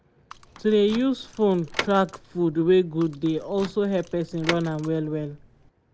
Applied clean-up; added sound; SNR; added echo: none; Door / Car; 14 dB; none.